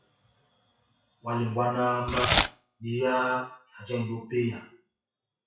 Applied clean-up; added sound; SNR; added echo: classical method WPE with log-MMSE.